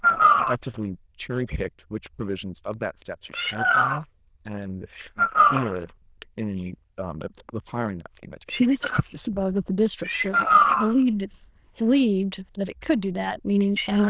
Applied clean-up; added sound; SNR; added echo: neural diffusion model UNIVERSE++.